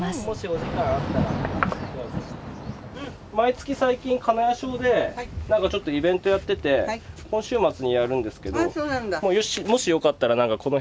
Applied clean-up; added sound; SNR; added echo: none; Thunder / Rain; 11 dB; none.